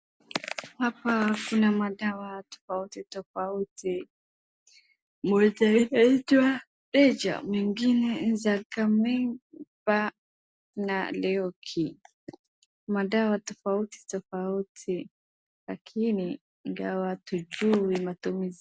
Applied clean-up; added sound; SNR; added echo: none; none; none; none.